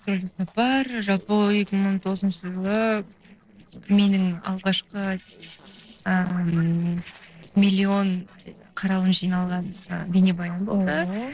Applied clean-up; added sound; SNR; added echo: neural separator model SepFormer DNS4.